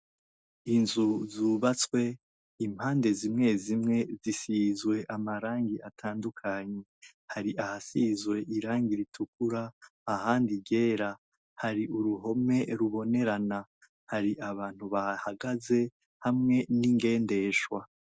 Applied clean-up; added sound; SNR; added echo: none; none; none; none.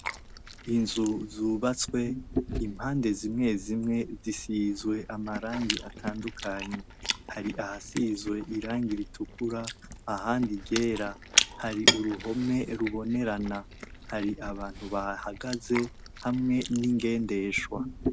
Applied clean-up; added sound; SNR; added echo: none; Chewing, mastication; 5 dB; none.